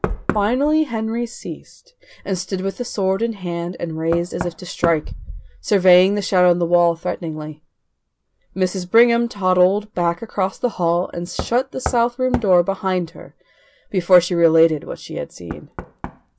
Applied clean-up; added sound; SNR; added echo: none; Knock; 14 dB; none.